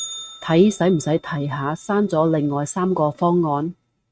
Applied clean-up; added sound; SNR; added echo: neural mask model RNNoise.